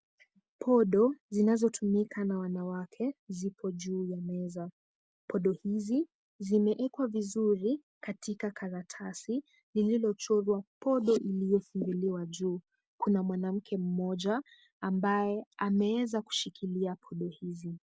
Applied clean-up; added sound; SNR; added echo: none; none; none; none.